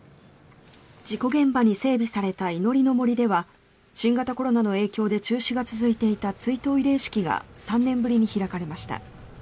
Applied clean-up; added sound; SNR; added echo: none; none; none; none.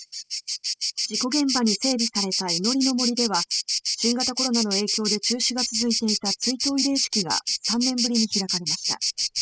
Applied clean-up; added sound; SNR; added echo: classical method spectral subtraction.